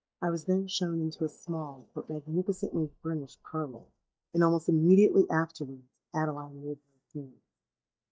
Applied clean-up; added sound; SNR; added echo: neural mask model DeepFilterNet 3.